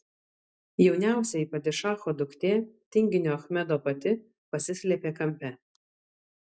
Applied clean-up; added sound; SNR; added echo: none; none; none; none.